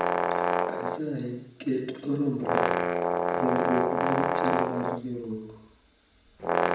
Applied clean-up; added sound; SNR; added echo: none; Brass instrument; -4 dB; reverberation time 0.8 s.